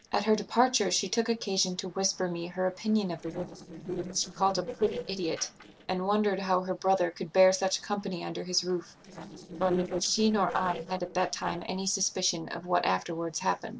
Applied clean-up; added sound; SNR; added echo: neural separator model SepFormer DNS4.